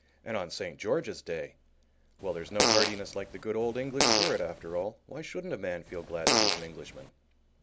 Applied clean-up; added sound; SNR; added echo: none; Fart; -5 dB; none.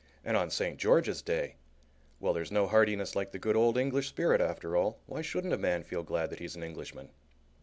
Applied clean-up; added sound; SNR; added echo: none; none; none; none.